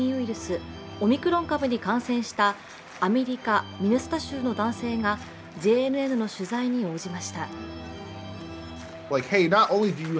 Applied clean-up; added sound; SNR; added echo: none; Organ; 14 dB; none.